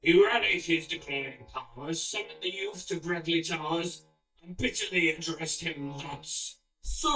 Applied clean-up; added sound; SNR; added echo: neural mask model DeepFilterNet 3.